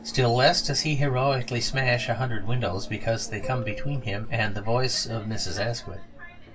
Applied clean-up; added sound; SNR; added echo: none; Subway, metro, underground; 17 dB; reverberation time 0.2 s.